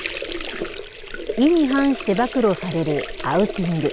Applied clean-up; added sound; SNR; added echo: none; Sink (filling or washing) / Water; 9 dB; none.